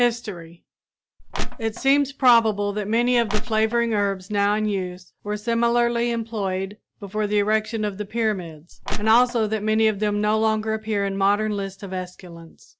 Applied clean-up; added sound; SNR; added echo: none; Crushing; -1 dB; none.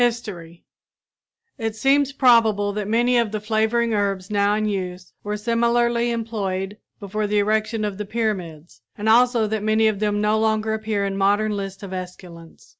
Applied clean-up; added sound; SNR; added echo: none; none; none; none.